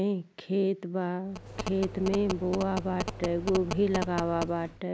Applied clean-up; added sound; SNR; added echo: none; Telephone; 8 dB; none.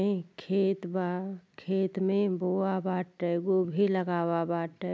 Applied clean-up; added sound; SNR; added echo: none; none; none; none.